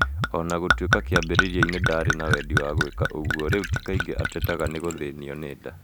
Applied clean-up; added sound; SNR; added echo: none; Gurgling / Chink, clink / Liquid; -3 dB; none.